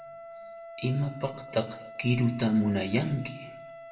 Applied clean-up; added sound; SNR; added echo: none; Wind instrument, woodwind instrument; 15 dB; reverberation time 0.6 s.